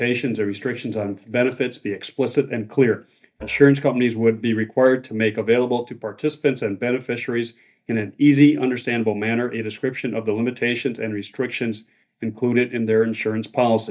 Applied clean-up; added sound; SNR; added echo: neural mask model DeepFilterNet 3.